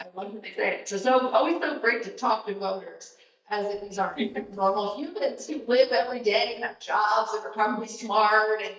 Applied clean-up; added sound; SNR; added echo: neural mask model DeepFilterNet 3.